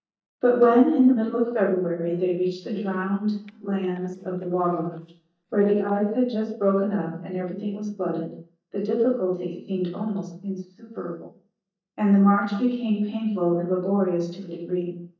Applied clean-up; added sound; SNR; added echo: neural mask model DeepFilterNet 3.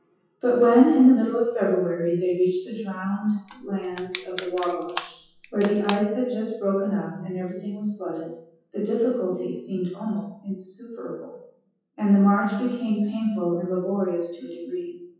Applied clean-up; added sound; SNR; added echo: classical method WPE with log-MMSE.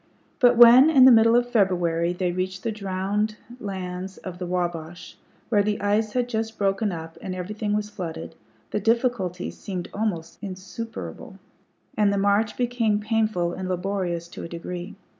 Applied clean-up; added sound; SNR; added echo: none; none; none; none.